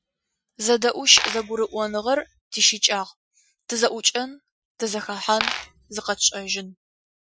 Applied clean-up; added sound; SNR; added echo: classical method Wiener filter.